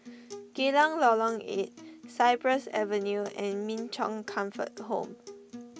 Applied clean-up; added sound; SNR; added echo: none; Acoustic guitar; 17 dB; none.